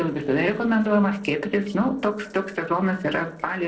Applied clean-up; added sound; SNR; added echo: neural separator model SepFormer DNS4.